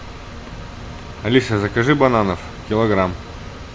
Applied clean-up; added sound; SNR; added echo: none; none; none; none.